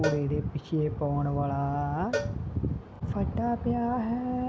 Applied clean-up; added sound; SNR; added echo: none; Cowbell; 11 dB; none.